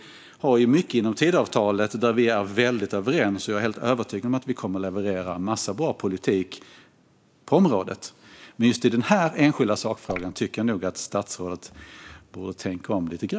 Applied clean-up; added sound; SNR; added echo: neural mask model Resemble Enhance denoiser.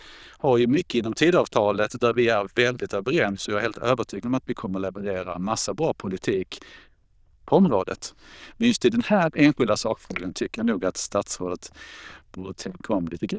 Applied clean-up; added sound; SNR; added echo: neural diffusion model UNIVERSE++.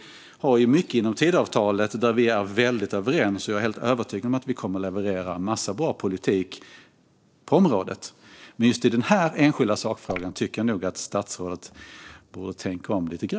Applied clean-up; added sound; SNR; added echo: neural separator model SepFormer DNS4.